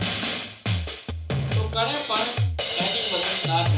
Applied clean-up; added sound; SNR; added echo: none; Drum kit; -5 dB; reverberation time 1.0 s.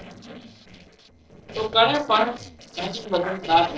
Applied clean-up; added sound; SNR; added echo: neural separator model SepFormer DNS4.